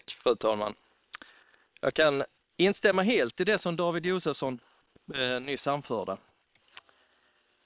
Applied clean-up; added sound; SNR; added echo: neural separator model SepFormer WHAM!.